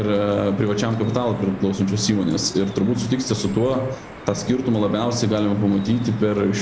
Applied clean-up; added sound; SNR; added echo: none; Drip; 16 dB; none.